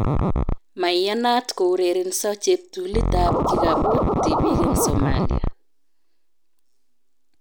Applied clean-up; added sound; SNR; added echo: none; Scratching (performance technique); -1 dB; none.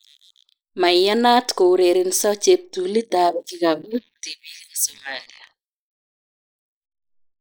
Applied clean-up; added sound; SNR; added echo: neural mask model Resemble Enhance denoiser.